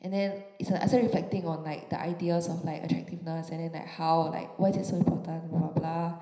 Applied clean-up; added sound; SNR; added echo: none; none; none; reverberation time 0.9 s.